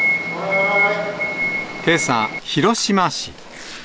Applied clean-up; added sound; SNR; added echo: none; none; none; none.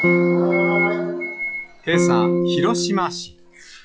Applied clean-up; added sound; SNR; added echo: classical method log-MMSE.